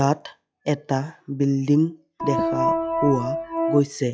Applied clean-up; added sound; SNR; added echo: classical method log-MMSE.